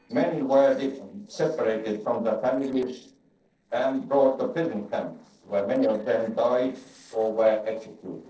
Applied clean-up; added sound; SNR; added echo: neural separator model SepFormer DNS4.